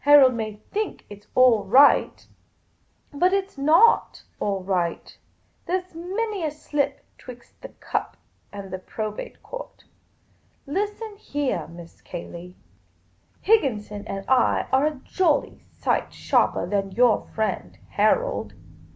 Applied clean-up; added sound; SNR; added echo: none; none; none; none.